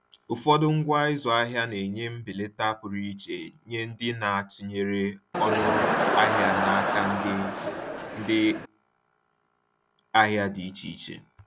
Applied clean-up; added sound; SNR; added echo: none; Crowd; -2 dB; none.